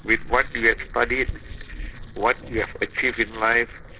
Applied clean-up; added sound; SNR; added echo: neural separator model SepFormer DNS4.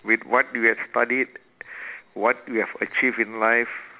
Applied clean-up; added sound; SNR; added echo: none; none; none; none.